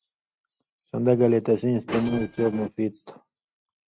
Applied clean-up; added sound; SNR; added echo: neural mask model RNNoise.